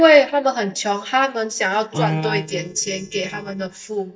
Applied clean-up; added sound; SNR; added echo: neural mask model DeepFilterNet 3.